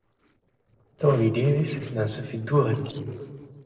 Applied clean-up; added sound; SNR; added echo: neural separator model SepFormer DNS4.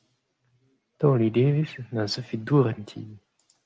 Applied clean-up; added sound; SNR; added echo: none; none; none; none.